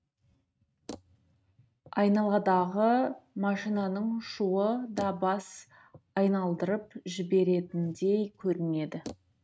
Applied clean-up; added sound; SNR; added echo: neural mask model RNNoise.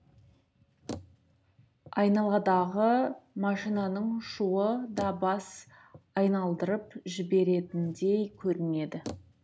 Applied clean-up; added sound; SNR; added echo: none; Bicycle; 20 dB; none.